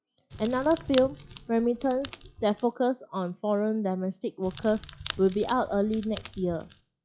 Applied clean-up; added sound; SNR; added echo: classical method log-MMSE.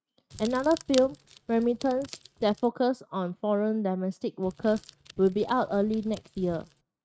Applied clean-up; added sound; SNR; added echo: neural mask model RNNoise.